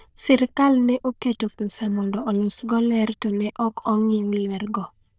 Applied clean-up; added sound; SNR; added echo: neural diffusion model UNIVERSE++.